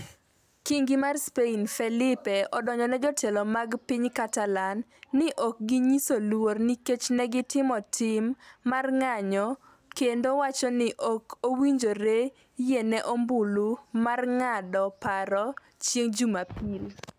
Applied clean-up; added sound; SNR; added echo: none; none; none; none.